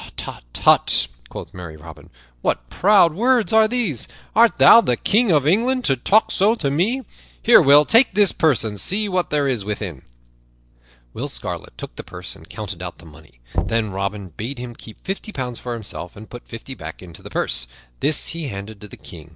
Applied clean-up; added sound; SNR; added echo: neural separator model SepFormer DNS4.